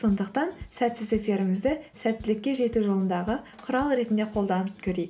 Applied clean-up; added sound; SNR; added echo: none; none; none; none.